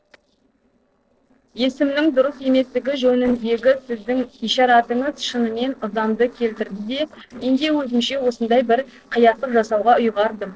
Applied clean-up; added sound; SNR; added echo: neural separator model SepFormer DNS4.